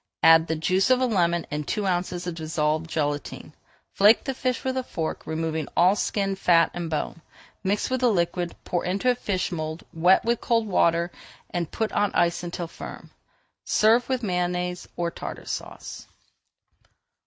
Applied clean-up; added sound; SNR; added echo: none; none; none; none.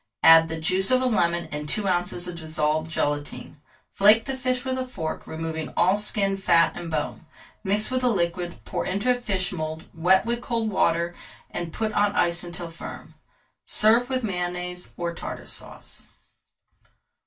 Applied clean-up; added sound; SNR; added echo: none; none; none; reverberation time 0.2 s.